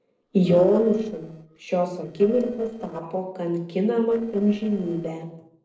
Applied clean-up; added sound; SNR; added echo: neural separator model SepFormer DNS4.